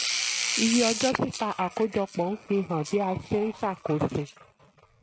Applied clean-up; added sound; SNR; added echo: neural mask model RNNoise.